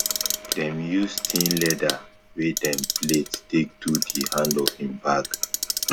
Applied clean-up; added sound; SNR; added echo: none; Clock; 3 dB; none.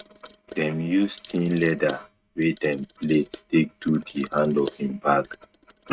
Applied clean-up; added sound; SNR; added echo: neural mask model RNNoise.